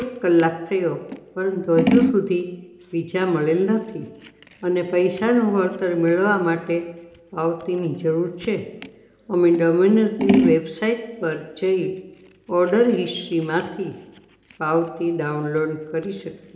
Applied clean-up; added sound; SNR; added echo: none; Scissors; 8 dB; reverberation time 0.8 s.